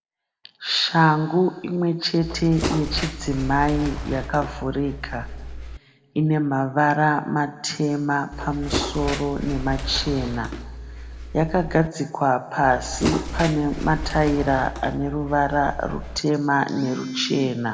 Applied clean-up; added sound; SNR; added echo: none; Bird; 7 dB; reverberation time 1.5 s.